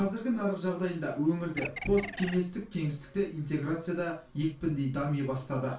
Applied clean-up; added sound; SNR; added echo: none; Bird; 8 dB; reverberation time 0.3 s.